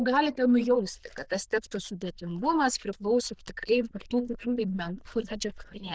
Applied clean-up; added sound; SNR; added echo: neural diffusion model UNIVERSE++.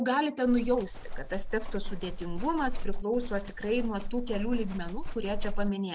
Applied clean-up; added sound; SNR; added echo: none; Livestock, farm animals, working animals; 0 dB; none.